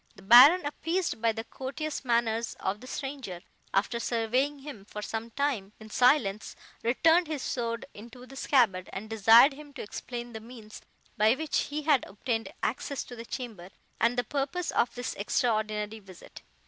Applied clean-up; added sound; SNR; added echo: none; none; none; none.